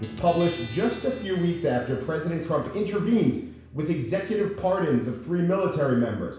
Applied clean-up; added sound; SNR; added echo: none; Guitar; 19 dB; reverberation time 0.7 s.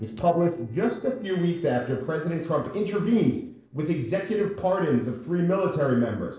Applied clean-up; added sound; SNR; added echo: neural separator model SepFormer DNS4.